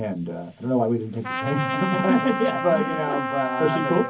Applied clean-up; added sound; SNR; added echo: none; Trumpet; 5 dB; reverberation time 0.3 s.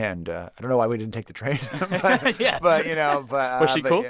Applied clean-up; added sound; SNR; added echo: none; none; none; none.